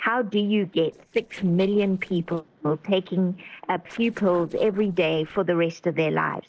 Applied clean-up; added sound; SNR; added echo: neural separator model SepFormer DNS4.